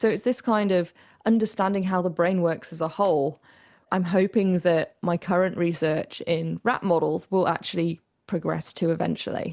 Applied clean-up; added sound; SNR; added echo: none; none; none; none.